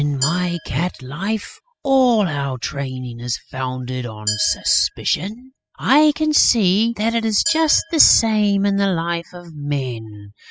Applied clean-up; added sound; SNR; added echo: classical method spectral subtraction.